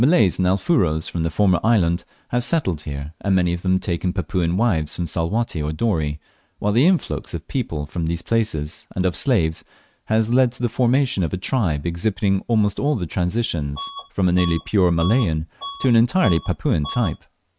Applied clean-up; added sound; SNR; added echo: neural mask model RNNoise.